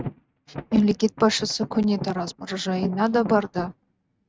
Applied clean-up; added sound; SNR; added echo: neural mask model RNNoise.